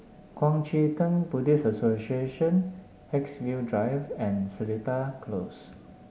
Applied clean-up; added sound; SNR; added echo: none; none; none; none.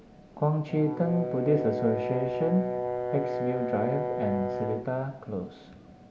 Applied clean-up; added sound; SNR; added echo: none; Brass instrument; 3 dB; none.